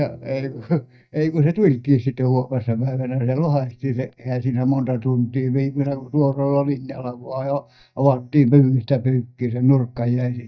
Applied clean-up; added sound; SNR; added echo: neural mask model DeepFilterNet 3.